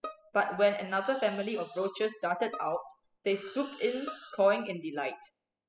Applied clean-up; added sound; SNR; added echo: classical method spectral subtraction.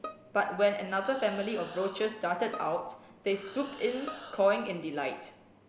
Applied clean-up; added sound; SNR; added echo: none; Animal + Bowed string instrument; 16 dB; none.